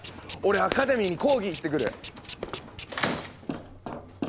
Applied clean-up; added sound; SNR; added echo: none; Tools; 15 dB; none.